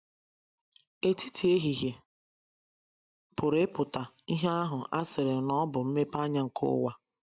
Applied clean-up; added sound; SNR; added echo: none; none; none; none.